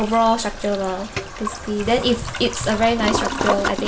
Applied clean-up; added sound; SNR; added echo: none; Toilet flush; 6 dB; none.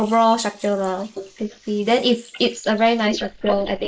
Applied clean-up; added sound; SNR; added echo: neural mask model Resemble Enhance denoiser.